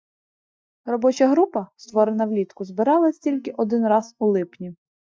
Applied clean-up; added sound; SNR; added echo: neural mask model DeepFilterNet 3.